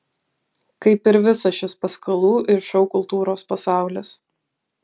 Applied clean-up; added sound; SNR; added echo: none; none; none; none.